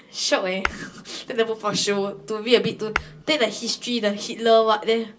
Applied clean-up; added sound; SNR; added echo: none; Tap / Hammer; 14 dB; reverberation time 0.2 s.